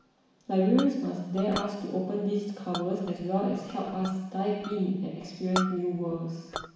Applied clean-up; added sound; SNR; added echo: none; Chink, clink; 13 dB; reverberation time 1.1 s.